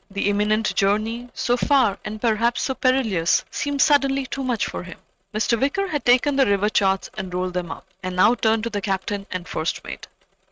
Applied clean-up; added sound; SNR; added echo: neural mask model RNNoise.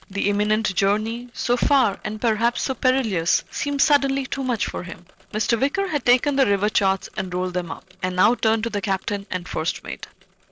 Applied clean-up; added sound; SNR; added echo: neural separator model SepFormer DNS4.